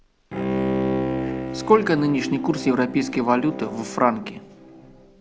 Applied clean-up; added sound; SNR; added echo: none; Bowed string instrument; 5 dB; none.